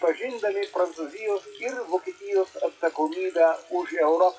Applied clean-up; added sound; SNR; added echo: classical method WPE with log-MMSE.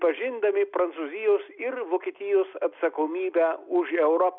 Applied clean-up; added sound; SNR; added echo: none; none; none; none.